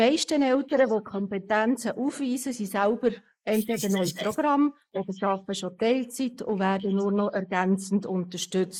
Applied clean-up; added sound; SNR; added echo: neural mask model Resemble Enhance denoiser.